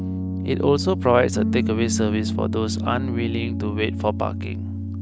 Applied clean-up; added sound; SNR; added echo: none; Piano; 1 dB; none.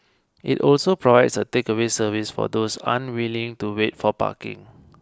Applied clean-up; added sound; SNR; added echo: none; none; none; none.